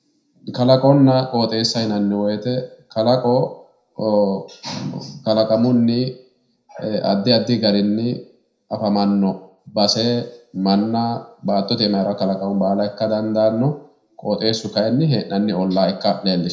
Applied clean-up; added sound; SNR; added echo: none; none; none; reverberation time 0.5 s.